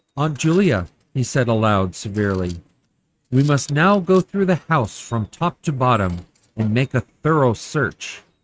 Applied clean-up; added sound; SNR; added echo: neural mask model RNNoise.